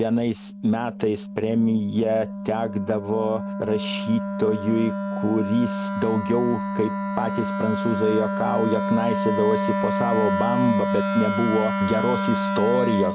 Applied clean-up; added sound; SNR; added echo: none; Wind instrument, woodwind instrument; 2 dB; none.